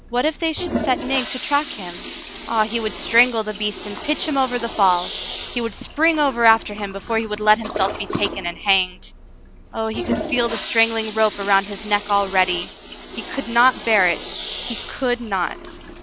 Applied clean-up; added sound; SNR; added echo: none; Toilet flush; 10 dB; none.